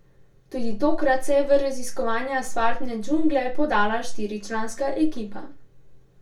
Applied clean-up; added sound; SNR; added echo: none; none; none; reverberation time 0.2 s.